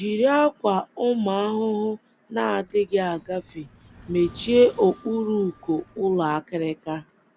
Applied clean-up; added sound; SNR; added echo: none; Sliding door; 15 dB; none.